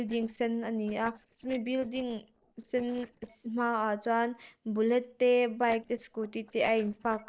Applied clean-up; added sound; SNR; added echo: neural separator model SepFormer DNS4.